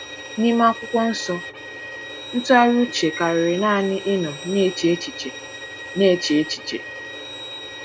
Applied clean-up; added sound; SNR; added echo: none; Bowed string instrument; 12 dB; none.